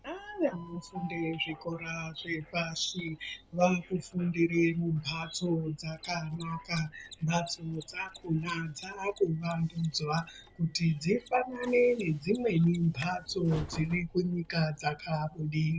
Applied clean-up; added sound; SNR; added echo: none; Train + Mechanisms; 19 dB; none.